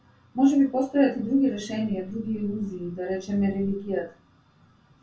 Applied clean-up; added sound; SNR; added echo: none; none; none; reverberation time 0.2 s.